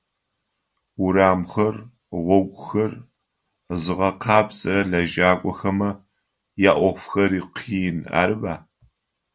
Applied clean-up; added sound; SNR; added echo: none; none; none; none.